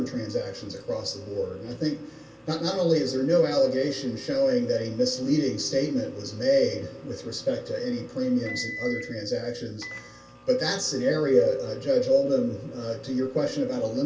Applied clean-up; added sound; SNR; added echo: none; Microwave oven; 19 dB; reverberation time 0.2 s.